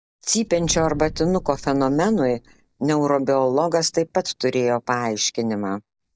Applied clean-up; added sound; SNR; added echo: neural mask model DeepFilterNet 3.